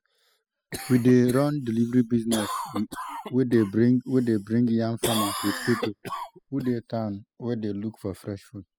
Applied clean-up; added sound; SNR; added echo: classical method spectral subtraction.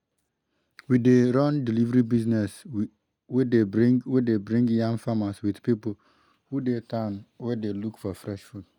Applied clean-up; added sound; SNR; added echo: none; none; none; none.